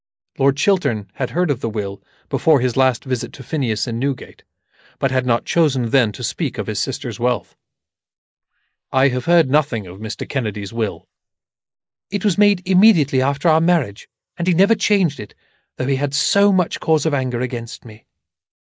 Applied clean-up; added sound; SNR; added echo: neural mask model Resemble Enhance denoiser.